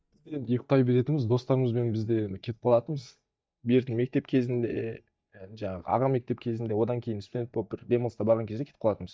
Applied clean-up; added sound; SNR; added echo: neural mask model DeepFilterNet 3.